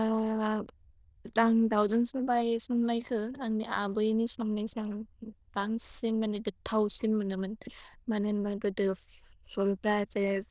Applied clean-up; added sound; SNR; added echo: neural diffusion model UNIVERSE++.